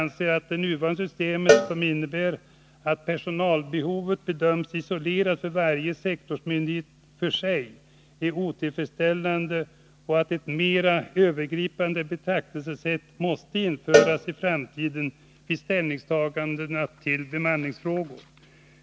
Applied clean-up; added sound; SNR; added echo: none; Cowbell; 0 dB; none.